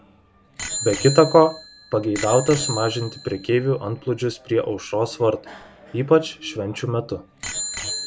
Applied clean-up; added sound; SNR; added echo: none; Bicycle bell; 11 dB; none.